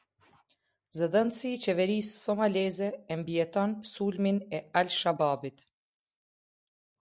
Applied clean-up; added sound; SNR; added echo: neural mask model Resemble Enhance denoiser.